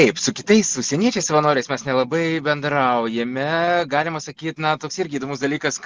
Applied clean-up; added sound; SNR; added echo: none; none; none; none.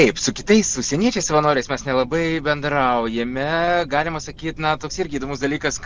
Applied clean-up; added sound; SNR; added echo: none; Fire; 18 dB; none.